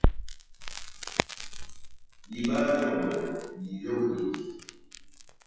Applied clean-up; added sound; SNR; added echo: classical method WPE with log-MMSE.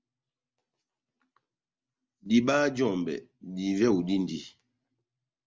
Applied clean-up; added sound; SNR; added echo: none; none; none; none.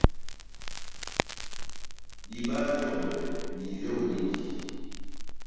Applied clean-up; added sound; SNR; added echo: none; Crackle; -3 dB; reverberation time 2.2 s.